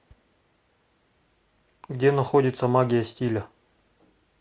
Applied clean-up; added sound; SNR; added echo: none; none; none; none.